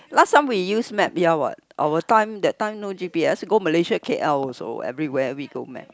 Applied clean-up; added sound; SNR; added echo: none; none; none; none.